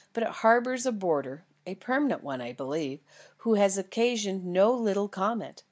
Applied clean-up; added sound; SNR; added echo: none; none; none; none.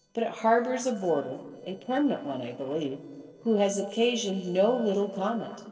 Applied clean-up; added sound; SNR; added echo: neural separator model SepFormer DNS4.